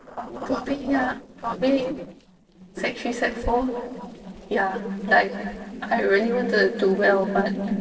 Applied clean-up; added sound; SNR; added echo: neural separator model SepFormer DNS4.